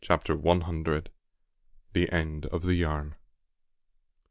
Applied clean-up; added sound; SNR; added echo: none; none; none; none.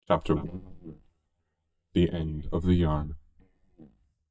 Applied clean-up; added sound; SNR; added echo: neural mask model DeepFilterNet 3.